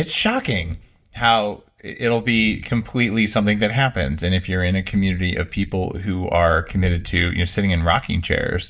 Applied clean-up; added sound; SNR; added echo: neural mask model DeepFilterNet 3.